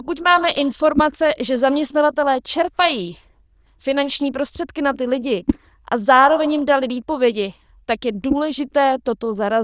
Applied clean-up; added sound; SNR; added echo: neural diffusion model UNIVERSE++.